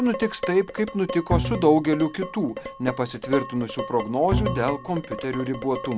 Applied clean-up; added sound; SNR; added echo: none; Dishes, pots, and pans + Bowed string instrument; 6 dB; none.